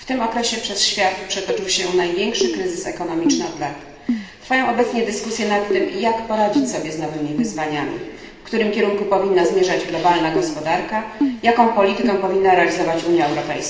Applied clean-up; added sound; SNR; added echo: none; Keyboard (musical); 6 dB; reverberation time 1.1 s.